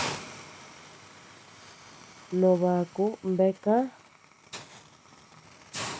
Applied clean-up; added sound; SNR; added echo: none; Hiss; 12 dB; none.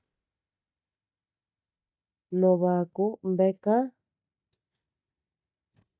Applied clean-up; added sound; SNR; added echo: neural mask model DeepFilterNet 3.